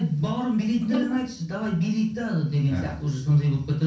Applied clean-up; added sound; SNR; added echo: none; Bowed string instrument; 16 dB; reverberation time 0.6 s.